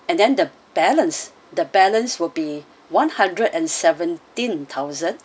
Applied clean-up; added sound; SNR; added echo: none; none; none; none.